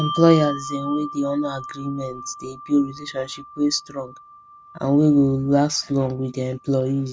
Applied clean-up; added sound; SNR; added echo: none; Bell; 14 dB; none.